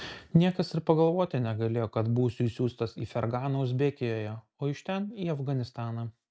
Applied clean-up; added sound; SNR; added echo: none; none; none; none.